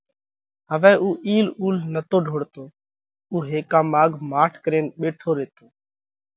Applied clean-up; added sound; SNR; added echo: none; none; none; none.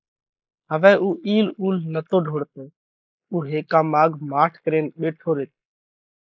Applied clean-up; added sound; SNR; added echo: neural mask model Resemble Enhance denoiser.